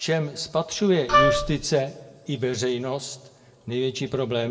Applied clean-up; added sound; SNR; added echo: none; Wind instrument, woodwind instrument; -5 dB; reverberation time 0.8 s.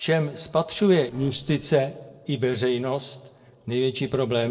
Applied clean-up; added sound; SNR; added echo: neural separator model SepFormer DNS4.